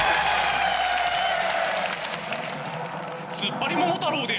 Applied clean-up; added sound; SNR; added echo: none; Wood; 8 dB; none.